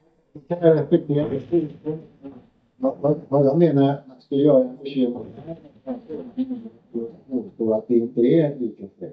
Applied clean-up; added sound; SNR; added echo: neural mask model DeepFilterNet 3.